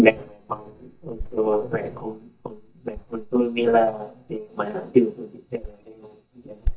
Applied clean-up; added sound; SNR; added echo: neural mask model DeepFilterNet 3.